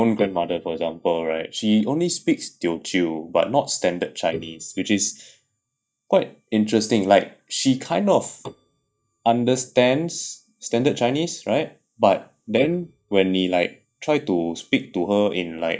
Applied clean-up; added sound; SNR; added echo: neural mask model DeepFilterNet 3.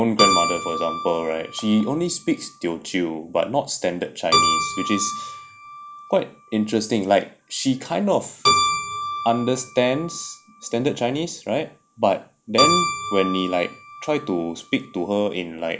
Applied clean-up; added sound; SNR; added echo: none; Keyboard (musical); 3 dB; none.